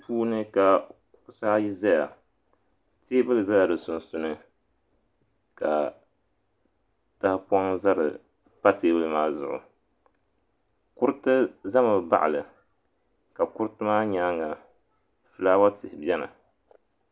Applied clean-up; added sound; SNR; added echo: none; none; none; none.